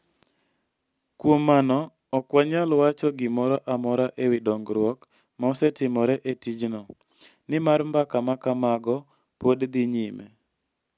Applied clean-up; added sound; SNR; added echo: none; none; none; none.